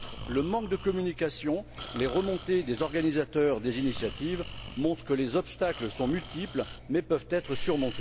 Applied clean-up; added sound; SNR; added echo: none; Breathing; 11 dB; none.